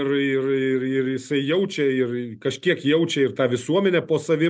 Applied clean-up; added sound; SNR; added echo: none; none; none; none.